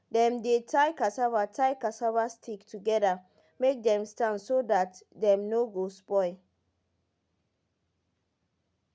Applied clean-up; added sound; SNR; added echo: none; none; none; none.